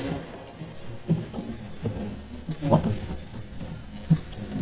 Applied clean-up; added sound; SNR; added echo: neural mask model DeepFilterNet 3.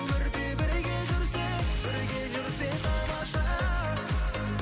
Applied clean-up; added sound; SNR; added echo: none; none; none; none.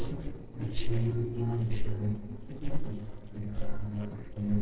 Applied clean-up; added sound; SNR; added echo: neural separator model SepFormer DNS4.